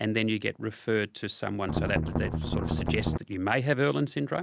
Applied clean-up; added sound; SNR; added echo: none; Strum; -1 dB; none.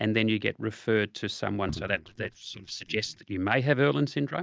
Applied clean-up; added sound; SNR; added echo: neural mask model DeepFilterNet 3.